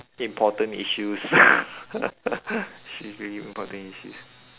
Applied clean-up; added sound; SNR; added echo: none; none; none; none.